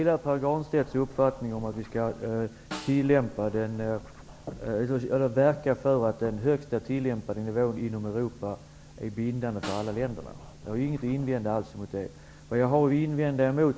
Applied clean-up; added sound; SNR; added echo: none; Scratching (performance technique) + Snare drum; 18 dB; none.